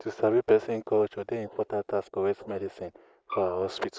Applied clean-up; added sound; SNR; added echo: neural mask model Resemble Enhance denoiser.